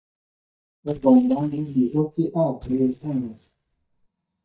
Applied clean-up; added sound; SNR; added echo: neural mask model DeepFilterNet 3.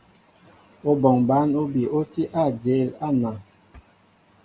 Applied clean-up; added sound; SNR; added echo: none; none; none; none.